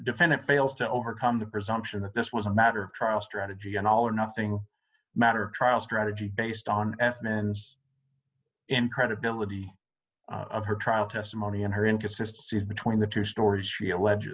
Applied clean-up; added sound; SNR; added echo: none; none; none; none.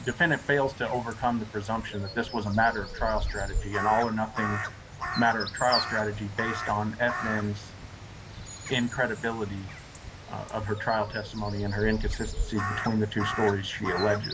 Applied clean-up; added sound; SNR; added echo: none; Crow; 6 dB; none.